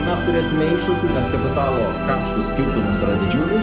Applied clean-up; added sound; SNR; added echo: none; Musical instrument; 2 dB; none.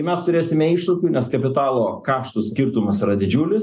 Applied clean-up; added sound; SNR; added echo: none; none; none; none.